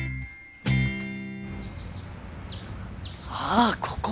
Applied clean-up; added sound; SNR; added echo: none; none; none; none.